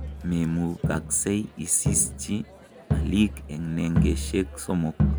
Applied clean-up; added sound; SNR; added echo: none; Crowd; 2 dB; none.